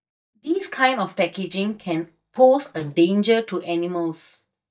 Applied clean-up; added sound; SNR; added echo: neural mask model DeepFilterNet 3.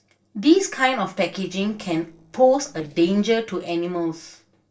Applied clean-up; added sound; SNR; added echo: neural separator model SepFormer DNS4.